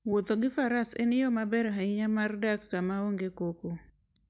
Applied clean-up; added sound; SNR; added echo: none; none; none; none.